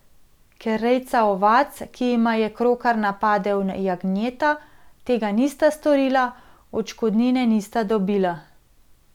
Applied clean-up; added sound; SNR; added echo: none; none; none; none.